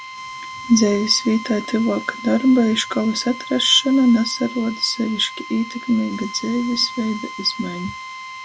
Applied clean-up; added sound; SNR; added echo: none; Drill; 13 dB; none.